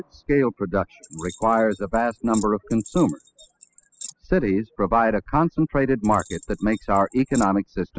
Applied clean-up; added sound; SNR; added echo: classical method spectral subtraction.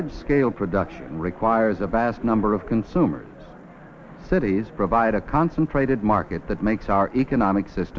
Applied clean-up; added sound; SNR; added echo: none; none; none; none.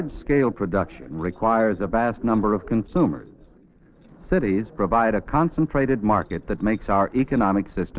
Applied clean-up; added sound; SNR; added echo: neural separator model SepFormer DNS4.